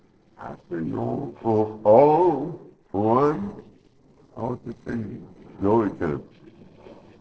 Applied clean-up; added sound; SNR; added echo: neural separator model SepFormer DNS4.